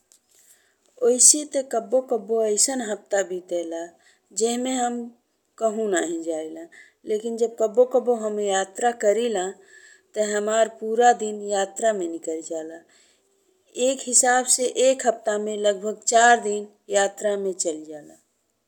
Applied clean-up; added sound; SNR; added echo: none; none; none; none.